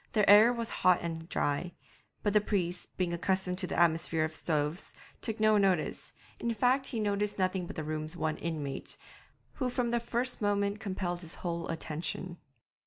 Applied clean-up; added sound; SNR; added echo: none; none; none; none.